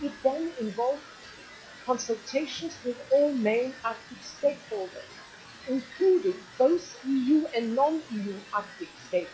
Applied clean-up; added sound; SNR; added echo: classical method log-MMSE.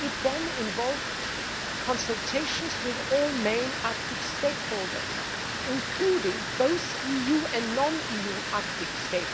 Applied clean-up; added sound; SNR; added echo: none; Water; 2 dB; none.